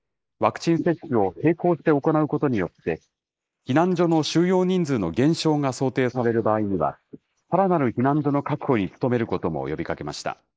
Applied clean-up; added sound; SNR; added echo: neural mask model Resemble Enhance denoiser.